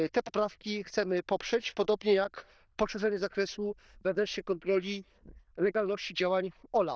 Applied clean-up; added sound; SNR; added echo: neural diffusion model UNIVERSE++.